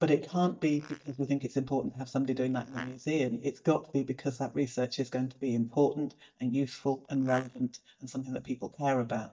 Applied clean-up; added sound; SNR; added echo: neural mask model DeepFilterNet 3.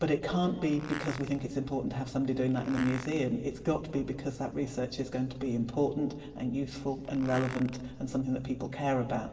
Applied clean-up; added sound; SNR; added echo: none; Fart; 14 dB; reverberation time 2.0 s.